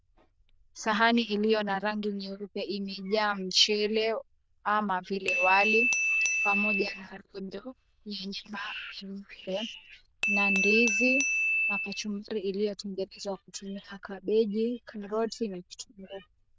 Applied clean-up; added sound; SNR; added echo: neural diffusion model UNIVERSE++.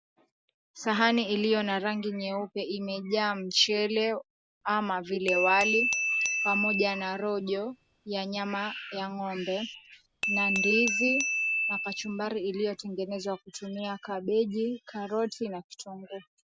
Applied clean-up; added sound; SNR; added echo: none; Glass / Bell; 1 dB; none.